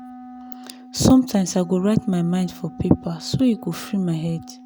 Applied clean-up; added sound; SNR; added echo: none; Wind instrument, woodwind instrument; 19 dB; none.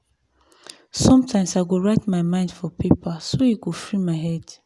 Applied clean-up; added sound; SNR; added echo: none; none; none; none.